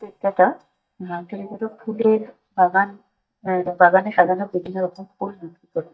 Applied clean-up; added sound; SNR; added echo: neural mask model DeepFilterNet 3.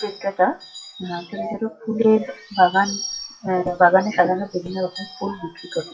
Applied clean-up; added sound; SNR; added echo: classical method WPE with log-MMSE.